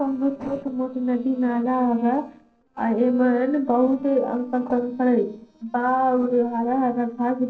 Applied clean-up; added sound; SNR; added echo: neural separator model SepFormer DNS4.